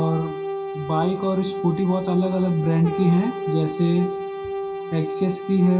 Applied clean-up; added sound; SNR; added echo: none; Brass instrument; 7 dB; reverberation time 2.7 s.